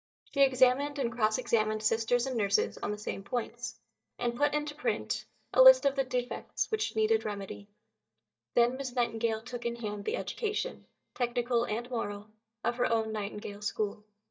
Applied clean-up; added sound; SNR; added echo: neural mask model DeepFilterNet 3.